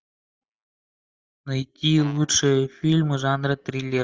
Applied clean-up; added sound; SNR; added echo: neural mask model DeepFilterNet 3.